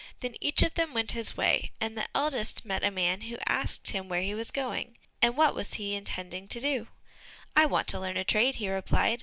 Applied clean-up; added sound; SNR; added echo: none; none; none; none.